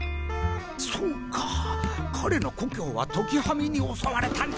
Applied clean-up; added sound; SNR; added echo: none; Wind instrument, woodwind instrument + Drip; 9 dB; none.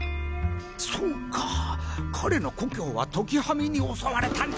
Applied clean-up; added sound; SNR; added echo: none; none; none; none.